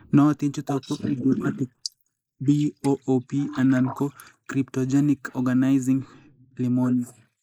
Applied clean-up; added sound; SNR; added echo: neural mask model Resemble Enhance denoiser.